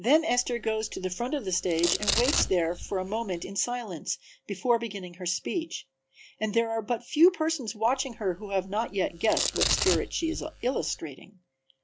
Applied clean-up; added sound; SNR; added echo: none; Domestic sounds, home sounds; 6 dB; none.